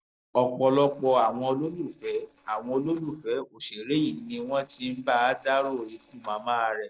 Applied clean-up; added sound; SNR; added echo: neural separator model SepFormer DNS4.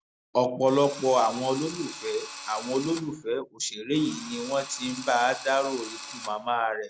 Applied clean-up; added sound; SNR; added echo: none; Drill; 14 dB; none.